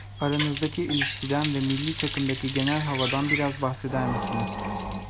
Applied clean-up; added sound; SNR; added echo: none; Water tap, faucet; 4 dB; none.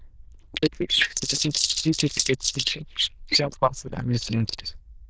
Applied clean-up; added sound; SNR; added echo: neural diffusion model UNIVERSE++.